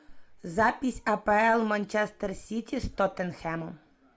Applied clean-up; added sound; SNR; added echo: none; none; none; none.